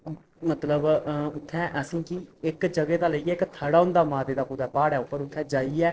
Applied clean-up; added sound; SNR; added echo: neural separator model SepFormer DNS4.